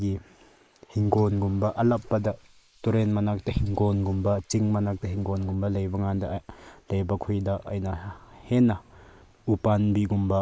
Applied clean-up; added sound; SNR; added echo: neural mask model Resemble Enhance denoiser.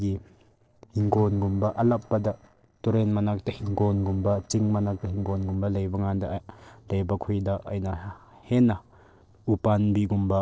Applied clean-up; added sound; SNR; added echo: neural separator model SepFormer DNS4.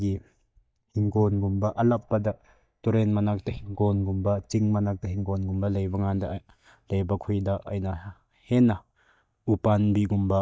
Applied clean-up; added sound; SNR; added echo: neural mask model DeepFilterNet 3.